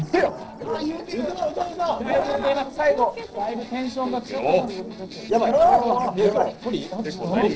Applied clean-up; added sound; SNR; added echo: neural separator model SepFormer DNS4.